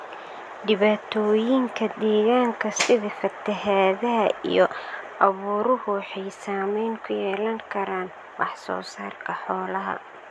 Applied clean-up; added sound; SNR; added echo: none; none; none; none.